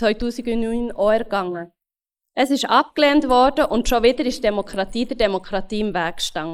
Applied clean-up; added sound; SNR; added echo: neural mask model Resemble Enhance denoiser.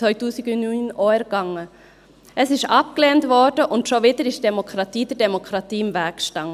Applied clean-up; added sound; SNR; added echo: none; none; none; none.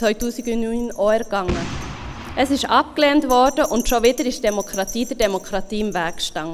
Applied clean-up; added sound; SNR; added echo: none; Boom + Bell; 10 dB; none.